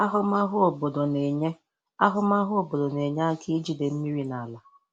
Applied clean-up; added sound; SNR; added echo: none; none; none; none.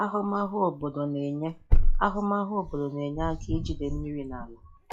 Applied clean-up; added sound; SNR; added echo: classical method log-MMSE.